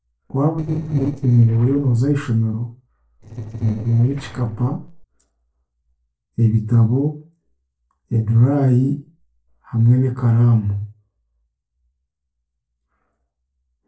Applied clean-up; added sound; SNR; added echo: neural separator model SepFormer DNS4.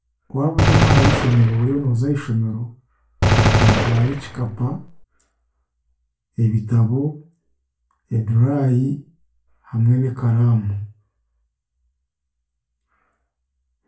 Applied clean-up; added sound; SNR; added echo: none; Gunshot, gunfire; -3 dB; reverberation time 0.3 s.